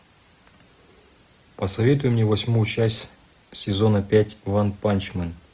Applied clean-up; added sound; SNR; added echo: none; none; none; none.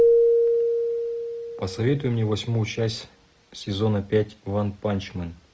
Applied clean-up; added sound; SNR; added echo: none; Keyboard (musical); -1 dB; none.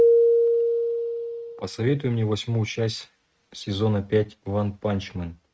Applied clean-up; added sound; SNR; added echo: neural mask model RNNoise.